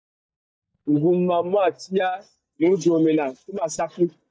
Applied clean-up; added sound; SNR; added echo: neural mask model DeepFilterNet 3.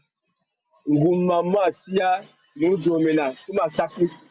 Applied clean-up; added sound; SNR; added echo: none; none; none; none.